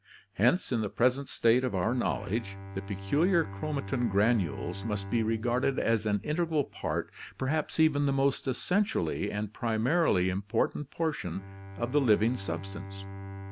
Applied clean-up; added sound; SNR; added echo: none; Bowed string instrument; 14 dB; none.